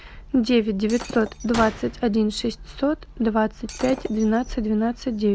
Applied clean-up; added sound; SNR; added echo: none; Gunshot, gunfire + Shatter; 16 dB; none.